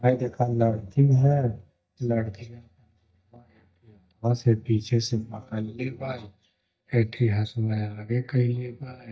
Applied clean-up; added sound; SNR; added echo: neural mask model DeepFilterNet 3.